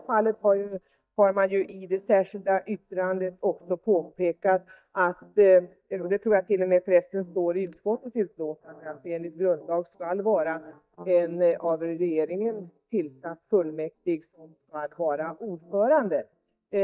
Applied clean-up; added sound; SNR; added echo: neural mask model DeepFilterNet 3.